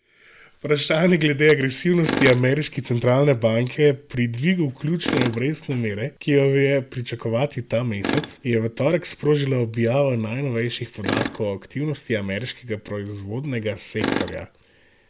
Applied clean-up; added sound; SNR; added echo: none; Tools; 12 dB; none.